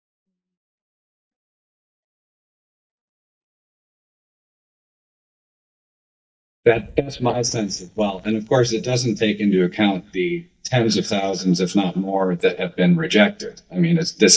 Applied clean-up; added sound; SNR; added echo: neural mask model DeepFilterNet 3.